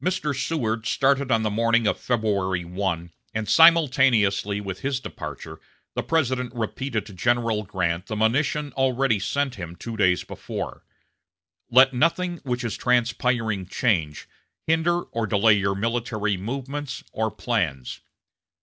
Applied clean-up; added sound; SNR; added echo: none; none; none; none.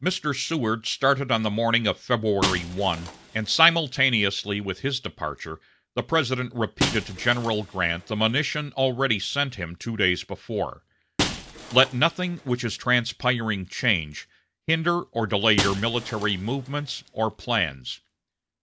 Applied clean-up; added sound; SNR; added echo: none; Shatter; 12 dB; none.